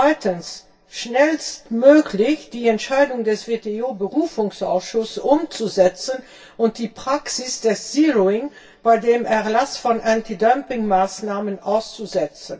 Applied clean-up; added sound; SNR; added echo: none; none; none; reverberation time 0.2 s.